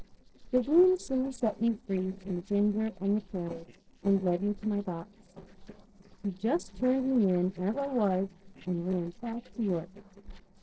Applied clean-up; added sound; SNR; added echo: neural separator model SepFormer DNS4.